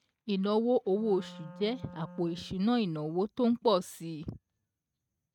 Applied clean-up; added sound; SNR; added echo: neural mask model RNNoise.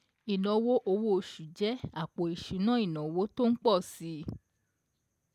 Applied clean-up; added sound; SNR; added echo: none; none; none; none.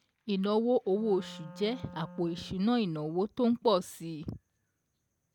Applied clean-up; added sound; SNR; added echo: none; Wind instrument, woodwind instrument; 18 dB; none.